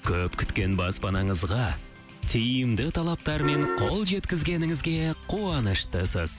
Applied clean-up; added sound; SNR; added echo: none; Piano; 1 dB; none.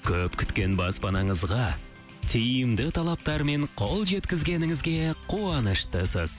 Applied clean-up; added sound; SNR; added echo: none; none; none; none.